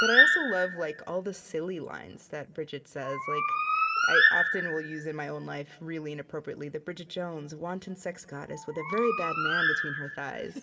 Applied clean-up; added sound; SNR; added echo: none; Bird; -5 dB; reverberation time 0.3 s.